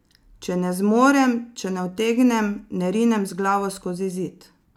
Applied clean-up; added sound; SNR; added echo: none; none; none; none.